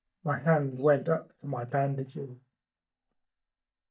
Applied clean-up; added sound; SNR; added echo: neural mask model DeepFilterNet 3.